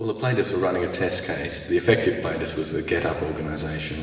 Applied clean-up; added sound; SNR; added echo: none; none; none; reverberation time 2.1 s.